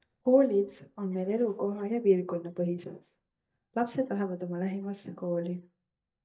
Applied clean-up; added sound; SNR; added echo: neural mask model DeepFilterNet 3.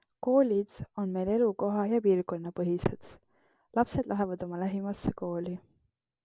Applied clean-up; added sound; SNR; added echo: none; none; none; none.